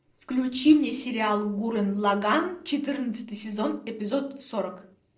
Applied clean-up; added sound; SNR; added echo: neural separator model SepFormer DNS4.